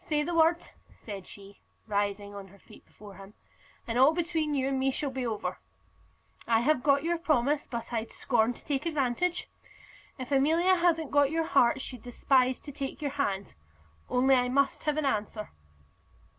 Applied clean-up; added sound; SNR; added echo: none; none; none; none.